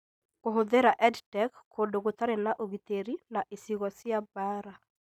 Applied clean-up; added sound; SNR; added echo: none; none; none; none.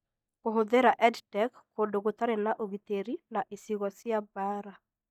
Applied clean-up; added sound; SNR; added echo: neural mask model DeepFilterNet 3.